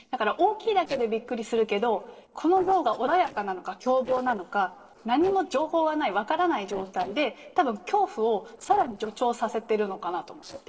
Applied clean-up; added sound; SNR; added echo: neural separator model SepFormer DNS4.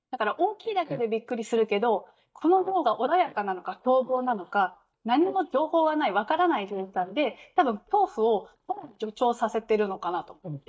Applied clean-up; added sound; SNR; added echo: neural mask model DeepFilterNet 3.